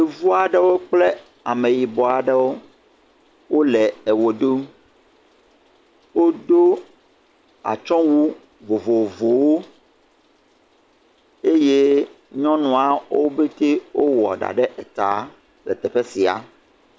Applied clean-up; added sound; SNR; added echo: none; none; none; none.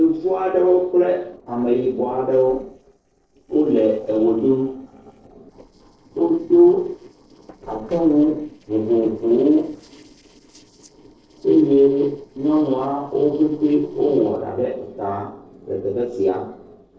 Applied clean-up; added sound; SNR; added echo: neural separator model SepFormer DNS4.